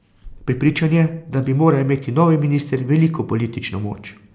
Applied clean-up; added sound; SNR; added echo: none; none; none; none.